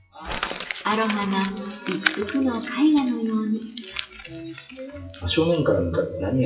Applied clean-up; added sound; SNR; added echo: classical method WPE with log-MMSE.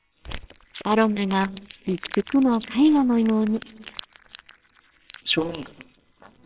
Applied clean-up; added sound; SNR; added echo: neural separator model SepFormer WHAMR!.